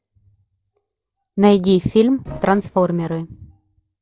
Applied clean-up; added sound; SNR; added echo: neural separator model SepFormer DNS4.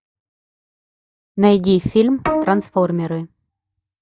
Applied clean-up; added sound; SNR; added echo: neural mask model DeepFilterNet 3.